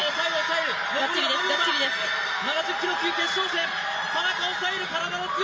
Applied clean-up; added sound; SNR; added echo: none; none; none; reverberation time 1.5 s.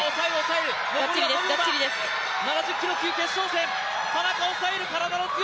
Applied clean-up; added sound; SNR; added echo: none; none; none; none.